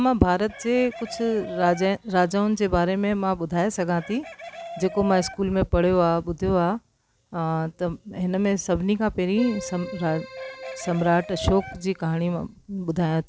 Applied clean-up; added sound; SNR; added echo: none; Chicken, rooster + Keyboard (musical); 15 dB; none.